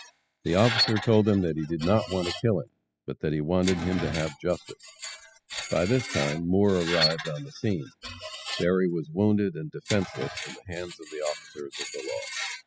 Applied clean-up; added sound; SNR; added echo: classical method spectral subtraction.